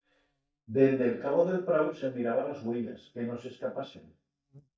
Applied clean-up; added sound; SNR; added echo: neural mask model DeepFilterNet 3.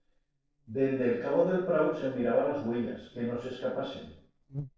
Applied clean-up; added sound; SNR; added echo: neural separator model SepFormer DNS4.